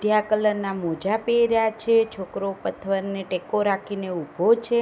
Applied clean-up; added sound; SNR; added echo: none; none; none; none.